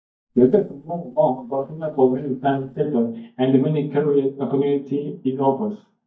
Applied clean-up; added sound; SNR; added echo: neural mask model DeepFilterNet 3.